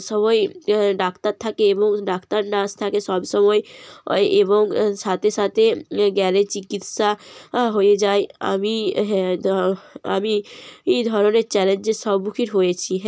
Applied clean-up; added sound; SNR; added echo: none; none; none; none.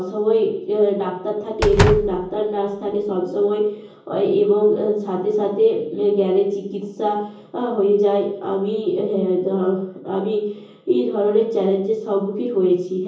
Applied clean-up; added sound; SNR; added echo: none; Slam; 4 dB; reverberation time 0.7 s.